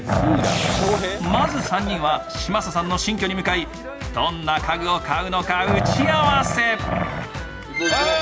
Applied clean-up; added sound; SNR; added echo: none; Growling; 1 dB; none.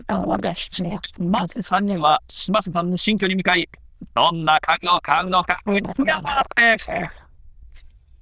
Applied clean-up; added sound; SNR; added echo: neural diffusion model UNIVERSE++.